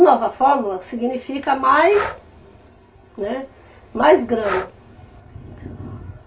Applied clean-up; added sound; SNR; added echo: none; Breathing; 14 dB; reverberation time 0.3 s.